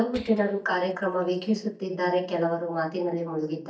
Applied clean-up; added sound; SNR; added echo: neural mask model DeepFilterNet 3.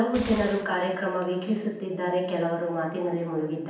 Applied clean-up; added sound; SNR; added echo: none; Gunshot, gunfire; 15 dB; reverberation time 0.9 s.